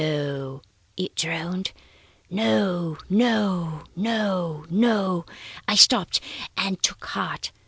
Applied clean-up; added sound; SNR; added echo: none; none; none; none.